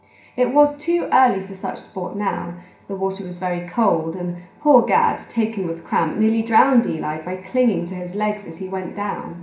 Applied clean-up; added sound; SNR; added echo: none; none; none; reverberation time 0.5 s.